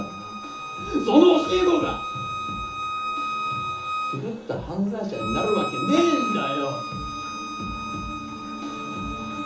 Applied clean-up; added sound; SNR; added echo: none; Bowed string instrument; 5 dB; reverberation time 1.2 s.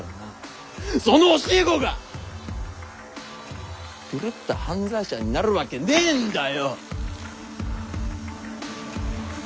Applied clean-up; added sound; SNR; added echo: none; none; none; none.